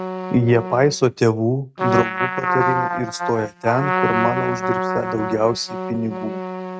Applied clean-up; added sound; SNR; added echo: neural mask model RNNoise.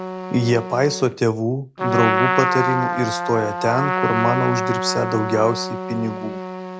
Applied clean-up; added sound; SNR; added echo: none; Trumpet; 2 dB; none.